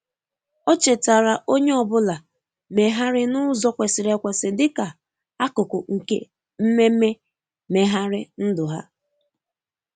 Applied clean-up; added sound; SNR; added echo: none; none; none; none.